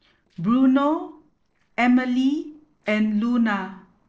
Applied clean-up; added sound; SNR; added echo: neural separator model SepFormer DNS4.